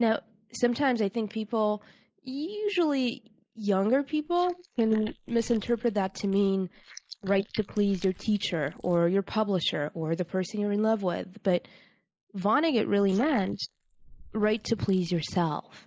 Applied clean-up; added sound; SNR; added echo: neural mask model Resemble Enhance denoiser.